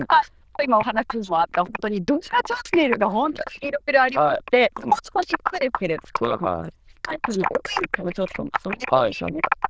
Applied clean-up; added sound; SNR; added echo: neural diffusion model UNIVERSE++.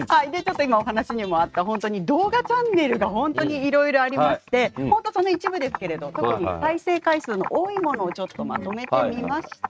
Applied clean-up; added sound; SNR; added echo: neural mask model RNNoise.